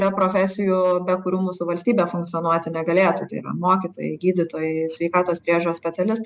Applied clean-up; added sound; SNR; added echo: neural mask model Resemble Enhance denoiser.